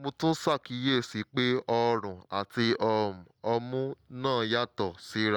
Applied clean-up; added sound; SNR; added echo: none; none; none; none.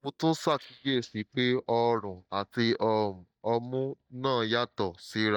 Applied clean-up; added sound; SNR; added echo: neural mask model DeepFilterNet 3.